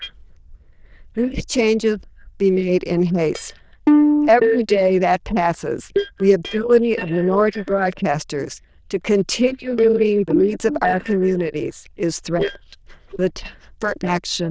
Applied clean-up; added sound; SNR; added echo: neural diffusion model UNIVERSE++.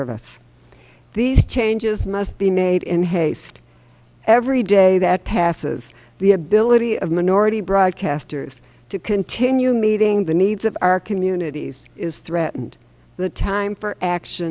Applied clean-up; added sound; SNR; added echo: none; none; none; none.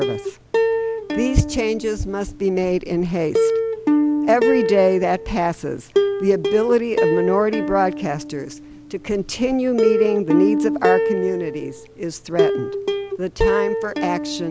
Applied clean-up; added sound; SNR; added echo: none; Plucked string instrument; 0 dB; none.